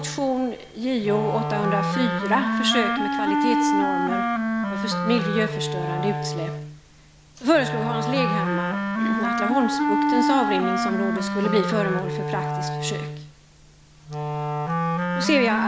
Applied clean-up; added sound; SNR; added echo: none; Wind instrument, woodwind instrument; -1 dB; none.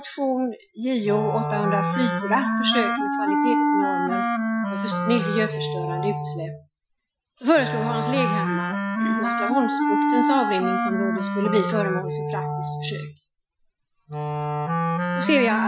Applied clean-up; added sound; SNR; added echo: classical method Wiener filter.